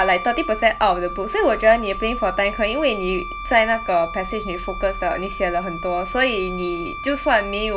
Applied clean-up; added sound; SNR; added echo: none; Wind instrument, woodwind instrument; 10 dB; none.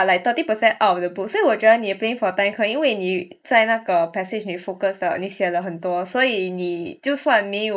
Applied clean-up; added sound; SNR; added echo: neural mask model Resemble Enhance denoiser.